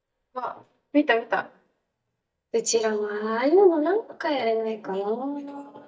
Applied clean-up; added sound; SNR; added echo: neural mask model DeepFilterNet 3.